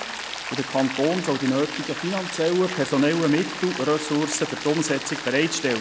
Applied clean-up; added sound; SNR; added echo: none; Rain; 8 dB; none.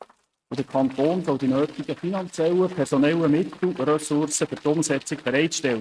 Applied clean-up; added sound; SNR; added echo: neural mask model RNNoise.